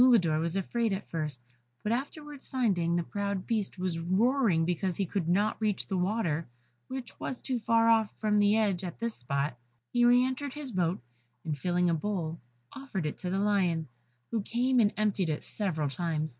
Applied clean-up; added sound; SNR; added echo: none; none; none; none.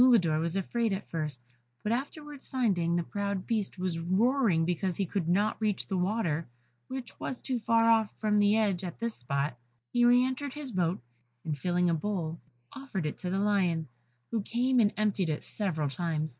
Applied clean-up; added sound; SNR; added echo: neural mask model Resemble Enhance denoiser.